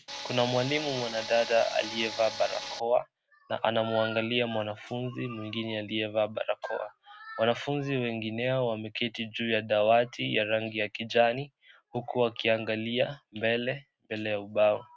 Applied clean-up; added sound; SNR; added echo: none; Tools; 9 dB; none.